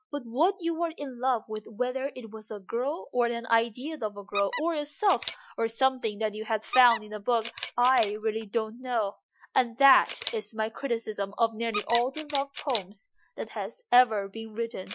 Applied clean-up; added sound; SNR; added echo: classical method Wiener filter.